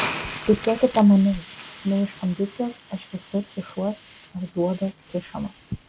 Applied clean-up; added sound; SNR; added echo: none; Hiss; 12 dB; none.